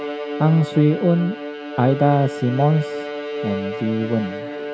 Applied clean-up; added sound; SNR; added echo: none; Bowed string instrument; 8 dB; none.